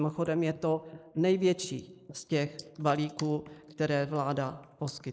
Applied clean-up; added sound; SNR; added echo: neural mask model Resemble Enhance denoiser.